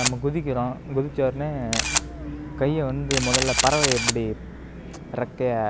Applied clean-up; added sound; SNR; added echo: none; Camera; 3 dB; none.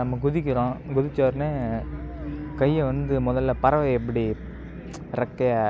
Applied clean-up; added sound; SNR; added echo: none; none; none; none.